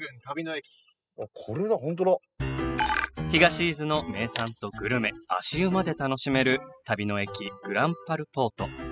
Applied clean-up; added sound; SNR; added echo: classical method spectral subtraction.